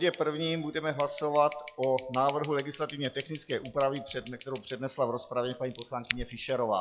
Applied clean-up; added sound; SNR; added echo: classical method log-MMSE.